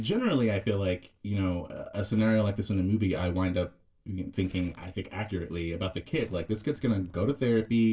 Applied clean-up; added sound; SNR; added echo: neural separator model SepFormer DNS4.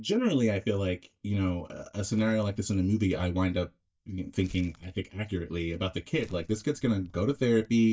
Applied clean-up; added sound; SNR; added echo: neural mask model DeepFilterNet 3.